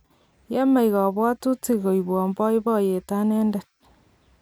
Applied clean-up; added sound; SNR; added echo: none; none; none; none.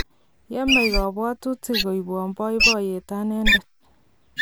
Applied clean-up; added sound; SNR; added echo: none; Wild animals; -1 dB; none.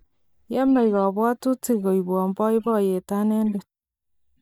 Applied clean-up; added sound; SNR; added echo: neural mask model DeepFilterNet 3.